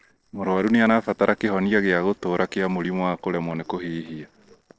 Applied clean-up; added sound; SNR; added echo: neural separator model SepFormer DNS4.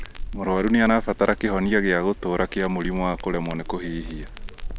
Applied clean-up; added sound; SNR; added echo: none; Crackle; 10 dB; none.